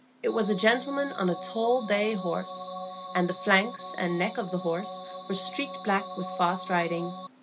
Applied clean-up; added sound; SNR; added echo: none; Organ; 10 dB; none.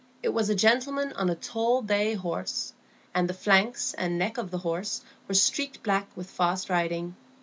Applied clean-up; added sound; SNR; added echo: none; none; none; none.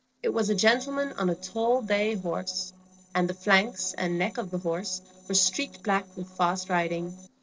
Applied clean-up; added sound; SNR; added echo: neural separator model SepFormer DNS4.